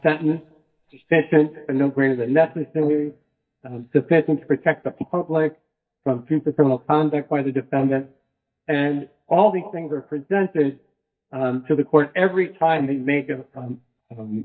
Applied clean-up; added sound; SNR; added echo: neural mask model DeepFilterNet 3.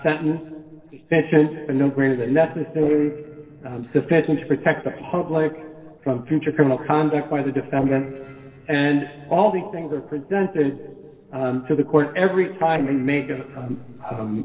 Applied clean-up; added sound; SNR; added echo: neural separator model SepFormer DNS4.